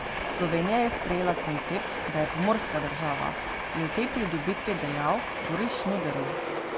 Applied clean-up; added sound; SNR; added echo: none; Train; 2 dB; none.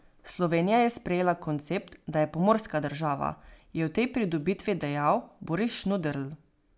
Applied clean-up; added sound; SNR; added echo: none; none; none; none.